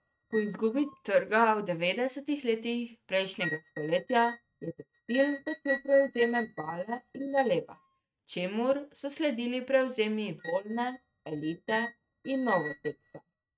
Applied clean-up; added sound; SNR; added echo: neural mask model RNNoise.